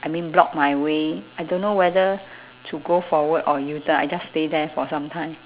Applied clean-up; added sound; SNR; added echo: none; none; none; none.